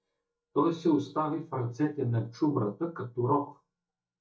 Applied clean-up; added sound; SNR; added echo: neural mask model DeepFilterNet 3.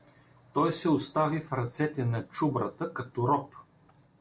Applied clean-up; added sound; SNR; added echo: none; none; none; none.